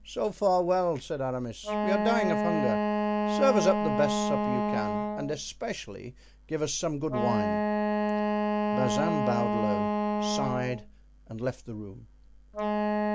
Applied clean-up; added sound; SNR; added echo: none; Wind instrument, woodwind instrument; -1 dB; none.